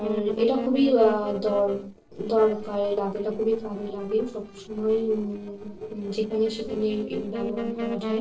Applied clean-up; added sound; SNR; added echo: neural separator model SepFormer DNS4.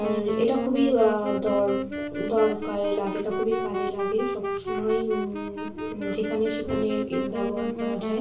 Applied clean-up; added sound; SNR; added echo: none; Wind instrument, woodwind instrument; 4 dB; reverberation time 0.3 s.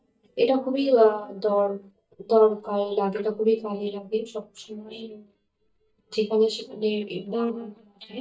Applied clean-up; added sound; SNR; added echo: neural mask model DeepFilterNet 3.